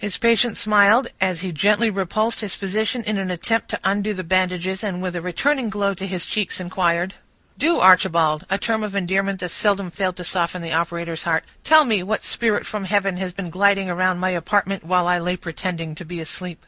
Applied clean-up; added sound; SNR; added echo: none; none; none; none.